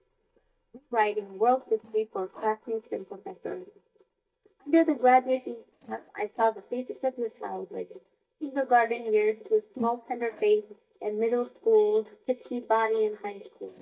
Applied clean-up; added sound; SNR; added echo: neural mask model DeepFilterNet 3.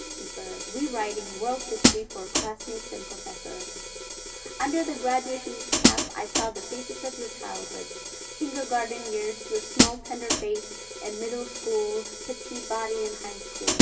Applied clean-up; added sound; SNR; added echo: none; Hi-hat; -3 dB; reverberation time 2.6 s.